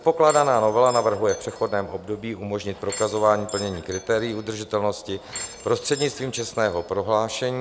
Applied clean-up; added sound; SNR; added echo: none; Door / Chime; 15 dB; none.